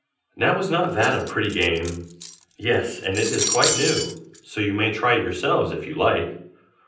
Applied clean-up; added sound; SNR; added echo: none; Cutlery, silverware; 6 dB; reverberation time 0.6 s.